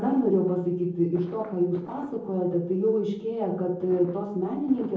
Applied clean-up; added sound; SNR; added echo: neural separator model SepFormer DNS4.